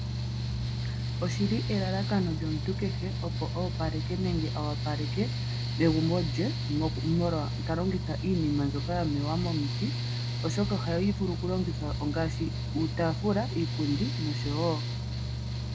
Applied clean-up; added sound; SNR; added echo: none; Mechanical fan; 0 dB; none.